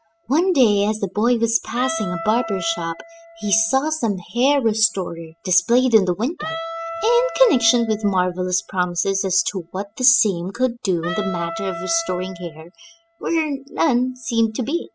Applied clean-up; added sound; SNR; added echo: classical method spectral subtraction.